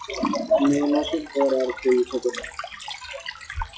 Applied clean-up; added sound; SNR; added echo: classical method WPE with log-MMSE.